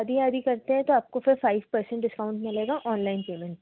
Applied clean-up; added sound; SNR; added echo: none; none; none; none.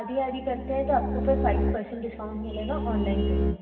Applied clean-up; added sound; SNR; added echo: none; Bowed string instrument; -1 dB; reverberation time 2.5 s.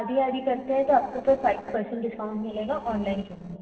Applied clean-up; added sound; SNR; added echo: neural separator model SepFormer DNS4.